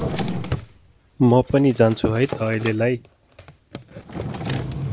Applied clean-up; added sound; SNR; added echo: none; Drawer open or close; 8 dB; none.